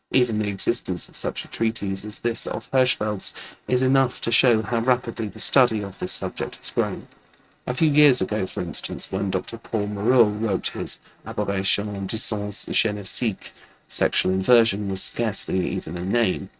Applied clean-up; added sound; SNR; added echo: neural mask model RNNoise.